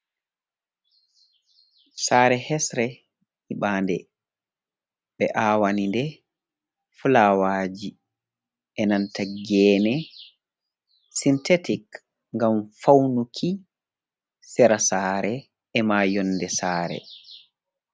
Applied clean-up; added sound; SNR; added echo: none; none; none; none.